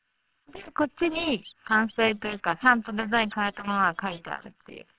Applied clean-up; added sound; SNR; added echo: neural separator model SepFormer WHAMR!.